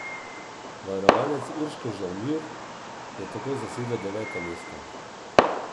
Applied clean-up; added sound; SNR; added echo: none; Fireworks; -4 dB; none.